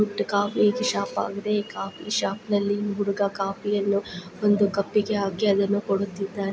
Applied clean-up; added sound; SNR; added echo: none; none; none; none.